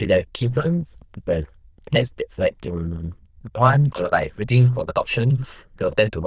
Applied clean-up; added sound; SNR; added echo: neural diffusion model UNIVERSE++.